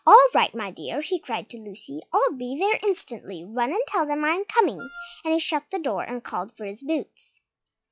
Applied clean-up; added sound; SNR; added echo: classical method log-MMSE.